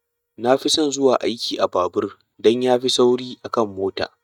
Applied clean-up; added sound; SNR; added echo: neural mask model DeepFilterNet 3.